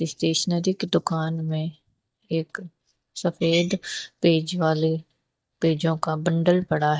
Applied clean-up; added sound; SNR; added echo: neural mask model DeepFilterNet 3.